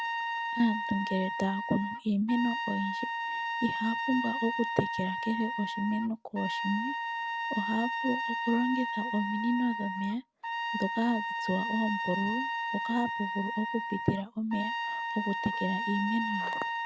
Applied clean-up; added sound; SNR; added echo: none; Trumpet; 2 dB; none.